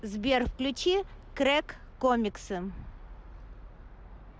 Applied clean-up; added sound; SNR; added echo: none; none; none; none.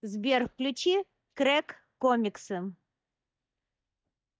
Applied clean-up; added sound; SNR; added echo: neural mask model DeepFilterNet 3.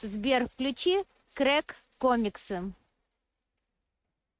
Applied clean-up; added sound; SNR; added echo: neural mask model RNNoise.